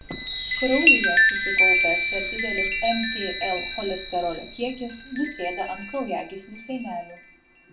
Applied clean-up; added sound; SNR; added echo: none; Chime; -5 dB; reverberation time 0.2 s.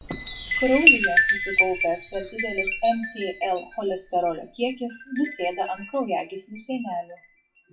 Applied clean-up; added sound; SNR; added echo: classical method WPE with log-MMSE.